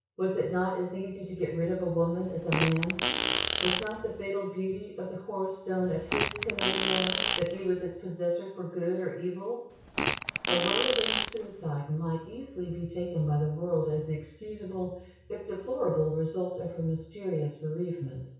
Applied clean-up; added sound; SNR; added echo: none; Fart; -1 dB; reverberation time 0.6 s.